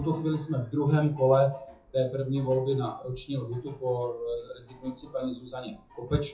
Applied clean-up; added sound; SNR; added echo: classical method WPE with log-MMSE.